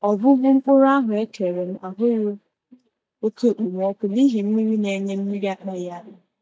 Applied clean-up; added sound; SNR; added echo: neural mask model DeepFilterNet 3.